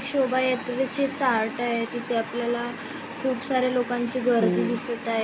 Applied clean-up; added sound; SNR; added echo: none; none; none; none.